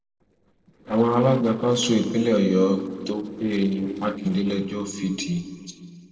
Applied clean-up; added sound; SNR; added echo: neural separator model SepFormer DNS4.